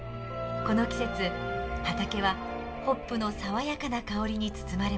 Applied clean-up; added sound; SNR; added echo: none; Wind; 18 dB; reverberation time 1.6 s.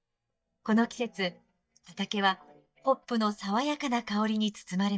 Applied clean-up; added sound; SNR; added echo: neural mask model DeepFilterNet 3.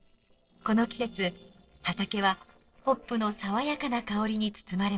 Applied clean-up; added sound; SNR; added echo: neural separator model SepFormer DNS4.